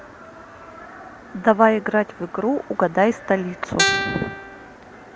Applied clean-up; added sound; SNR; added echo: none; Guitar; 0 dB; none.